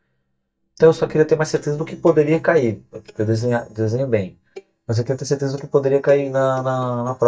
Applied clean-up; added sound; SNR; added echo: neural mask model DeepFilterNet 3.